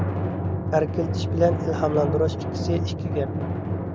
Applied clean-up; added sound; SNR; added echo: none; Drum; -1 dB; none.